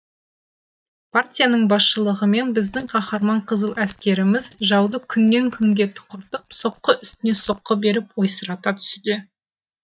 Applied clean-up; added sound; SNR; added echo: neural mask model DeepFilterNet 3.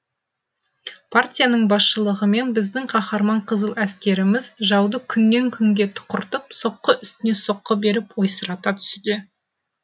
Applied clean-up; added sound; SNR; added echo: none; none; none; none.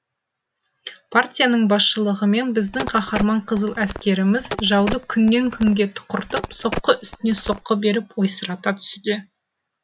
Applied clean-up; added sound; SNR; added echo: none; Telephone; 11 dB; none.